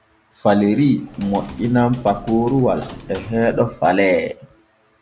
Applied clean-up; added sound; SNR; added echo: none; Typing; 20 dB; none.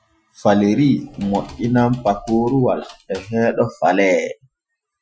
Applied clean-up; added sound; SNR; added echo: classical method Wiener filter.